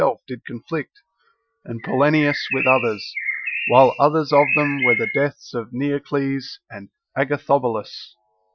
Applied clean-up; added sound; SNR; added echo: classical method Wiener filter.